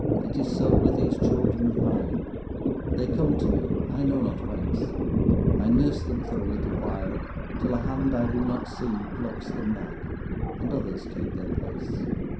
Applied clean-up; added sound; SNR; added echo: none; Thunder; -3 dB; reverberation time 0.5 s.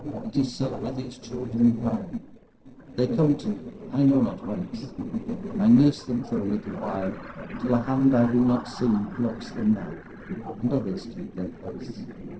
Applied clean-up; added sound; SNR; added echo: neural separator model SepFormer DNS4.